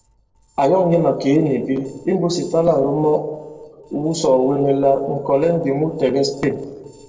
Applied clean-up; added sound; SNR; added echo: neural separator model SepFormer DNS4.